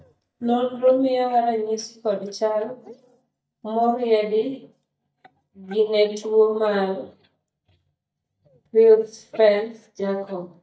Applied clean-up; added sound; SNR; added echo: neural mask model DeepFilterNet 3.